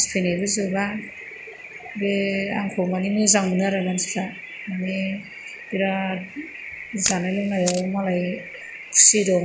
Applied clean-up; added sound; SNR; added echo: none; Camera; 10 dB; none.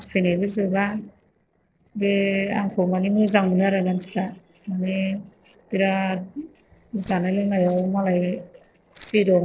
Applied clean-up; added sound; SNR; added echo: neural separator model SepFormer DNS4.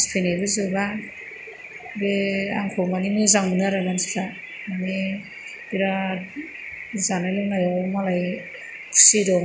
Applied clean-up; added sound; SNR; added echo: none; none; none; none.